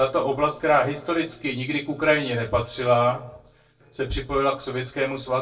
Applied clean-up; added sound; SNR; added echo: neural separator model SepFormer DNS4.